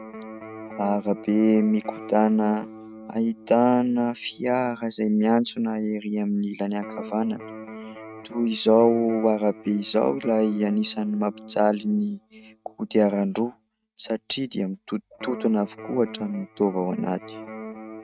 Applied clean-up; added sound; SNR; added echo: neural mask model RNNoise.